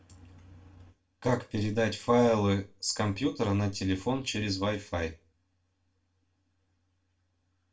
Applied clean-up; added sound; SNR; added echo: none; none; none; reverberation time 0.2 s.